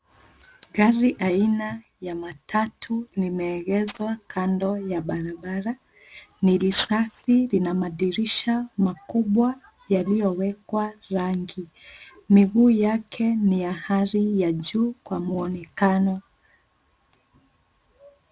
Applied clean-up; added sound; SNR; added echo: none; none; none; none.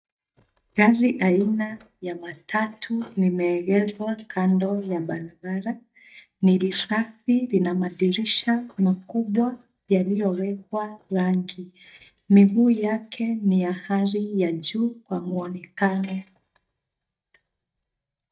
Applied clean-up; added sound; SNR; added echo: neural mask model DeepFilterNet 3.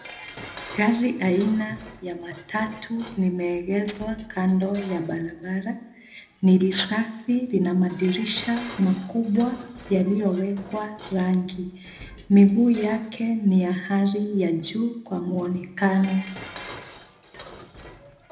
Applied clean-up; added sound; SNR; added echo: none; Dishes, pots, and pans; 20 dB; reverberation time 0.7 s.